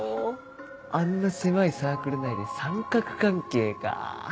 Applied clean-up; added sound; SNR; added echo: none; none; none; none.